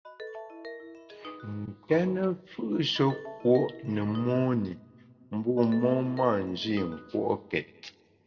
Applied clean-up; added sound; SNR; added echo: none; Ringtone; 16 dB; reverberation time 1.0 s.